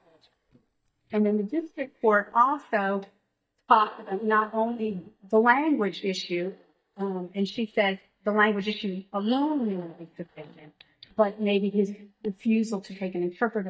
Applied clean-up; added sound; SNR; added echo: neural mask model DeepFilterNet 3.